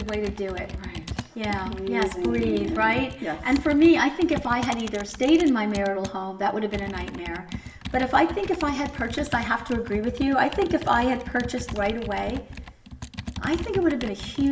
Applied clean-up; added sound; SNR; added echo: none; Computer keyboard; 11 dB; reverberation time 0.7 s.